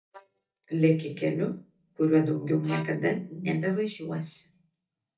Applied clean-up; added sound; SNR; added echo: neural mask model DeepFilterNet 3.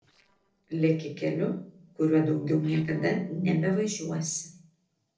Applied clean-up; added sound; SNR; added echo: neural separator model SepFormer DNS4.